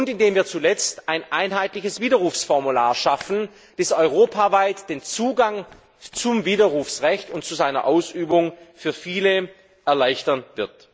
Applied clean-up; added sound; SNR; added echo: none; none; none; none.